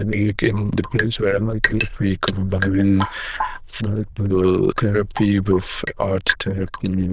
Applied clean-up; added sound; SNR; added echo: neural diffusion model UNIVERSE++.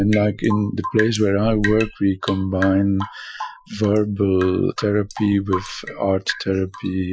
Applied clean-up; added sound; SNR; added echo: classical method Wiener filter.